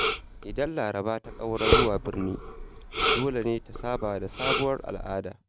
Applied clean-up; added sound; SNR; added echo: none; Respiratory sounds; 0 dB; none.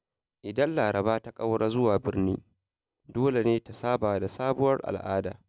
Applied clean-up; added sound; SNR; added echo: none; none; none; none.